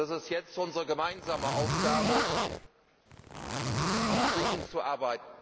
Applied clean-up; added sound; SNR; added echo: none; Zipper (clothing); -4 dB; none.